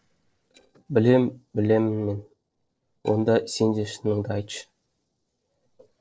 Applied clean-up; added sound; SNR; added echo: neural separator model SepFormer DNS4.